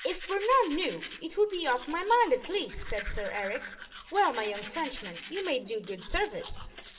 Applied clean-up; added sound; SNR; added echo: none; Domestic sounds, home sounds; 14 dB; reverberation time 1.7 s.